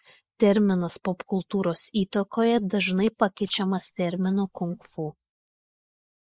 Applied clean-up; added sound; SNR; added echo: neural mask model Resemble Enhance denoiser.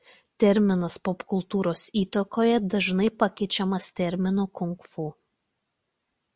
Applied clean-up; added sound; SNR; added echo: none; none; none; none.